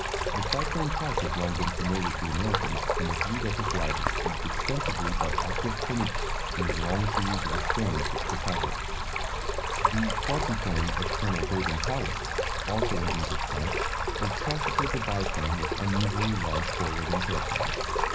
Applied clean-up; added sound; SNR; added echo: none; Stream; -3 dB; reverberation time 0.5 s.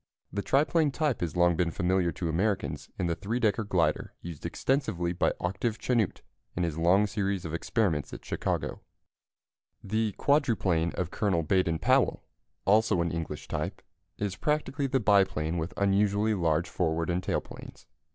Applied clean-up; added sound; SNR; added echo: none; none; none; none.